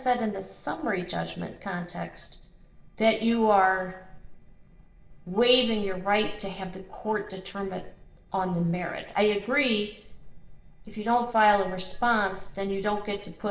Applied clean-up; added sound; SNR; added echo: neural separator model SepFormer DNS4.